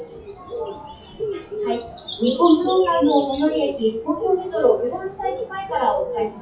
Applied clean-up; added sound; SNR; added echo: classical method WPE with log-MMSE.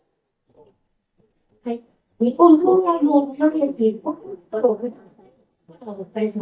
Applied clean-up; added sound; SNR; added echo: neural mask model DeepFilterNet 3.